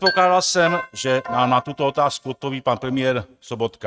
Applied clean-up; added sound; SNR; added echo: neural mask model RNNoise.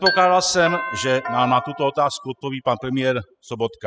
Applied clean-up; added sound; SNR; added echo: classical method spectral subtraction.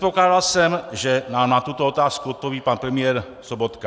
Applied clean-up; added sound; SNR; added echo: none; none; none; none.